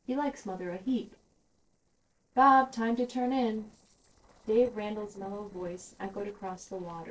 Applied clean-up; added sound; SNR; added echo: neural separator model SepFormer DNS4.